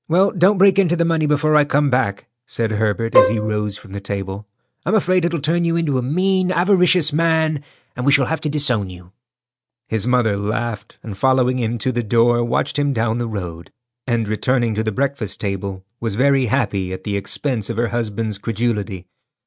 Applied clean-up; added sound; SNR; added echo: neural mask model RNNoise.